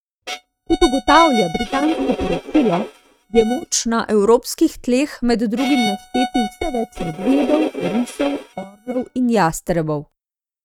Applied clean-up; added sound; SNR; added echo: neural mask model RNNoise.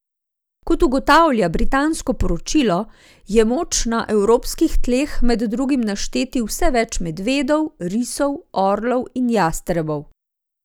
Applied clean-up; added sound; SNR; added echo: none; none; none; none.